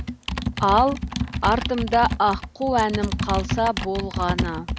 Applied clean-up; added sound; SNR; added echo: none; Computer keyboard; 4 dB; none.